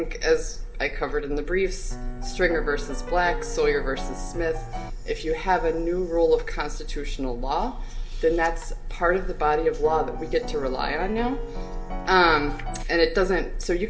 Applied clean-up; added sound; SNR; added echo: none; Piano; 13 dB; reverberation time 0.3 s.